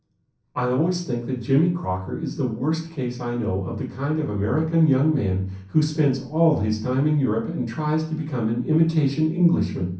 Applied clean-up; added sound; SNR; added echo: none; none; none; reverberation time 0.6 s.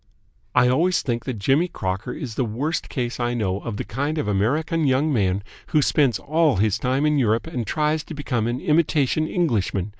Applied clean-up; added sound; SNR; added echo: none; none; none; none.